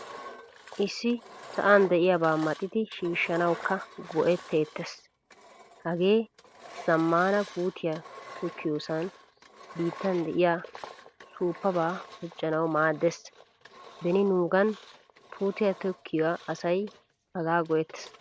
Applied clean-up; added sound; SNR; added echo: none; Engine; 18 dB; none.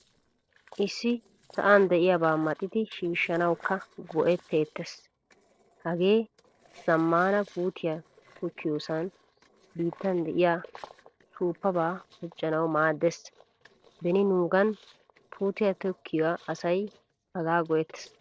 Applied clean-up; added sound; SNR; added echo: neural separator model SepFormer DNS4.